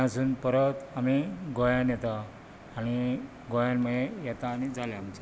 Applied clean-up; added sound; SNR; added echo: none; none; none; none.